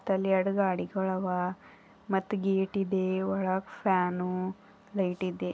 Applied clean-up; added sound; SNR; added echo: none; none; none; none.